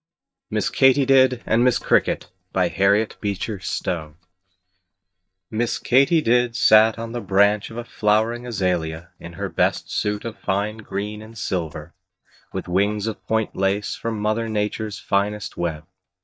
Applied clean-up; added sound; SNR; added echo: neural mask model DeepFilterNet 3.